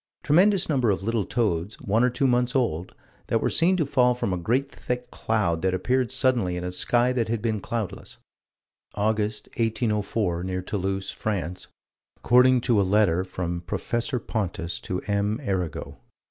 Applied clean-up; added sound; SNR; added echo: none; none; none; none.